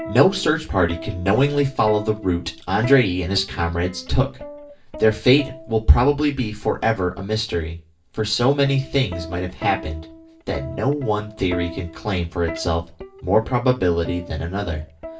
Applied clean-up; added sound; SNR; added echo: none; Plucked string instrument; 16 dB; reverberation time 0.2 s.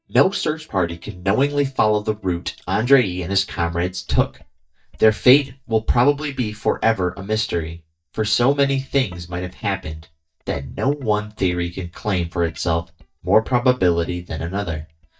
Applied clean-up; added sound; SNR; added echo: neural mask model DeepFilterNet 3.